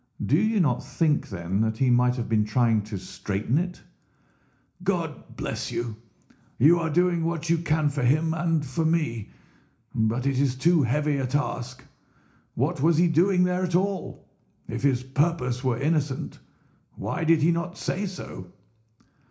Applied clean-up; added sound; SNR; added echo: none; none; none; reverberation time 0.4 s.